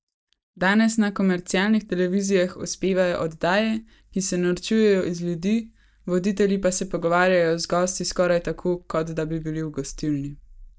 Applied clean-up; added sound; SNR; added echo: neural mask model DeepFilterNet 3.